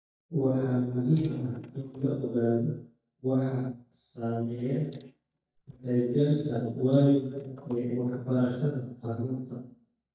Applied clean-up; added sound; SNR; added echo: neural mask model DeepFilterNet 3.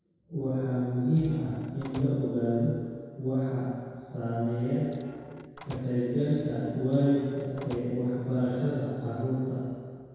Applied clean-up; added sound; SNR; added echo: none; Squeak / Slam / Wood; 19 dB; reverberation time 2.0 s.